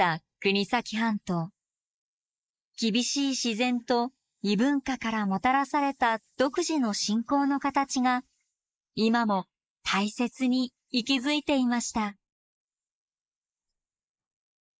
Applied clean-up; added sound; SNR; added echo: neural mask model Resemble Enhance denoiser.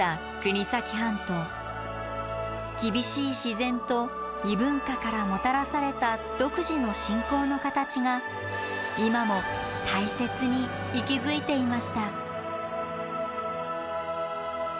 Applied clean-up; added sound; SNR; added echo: none; none; none; none.